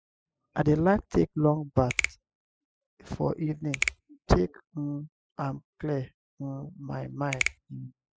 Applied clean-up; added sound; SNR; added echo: classical method spectral subtraction.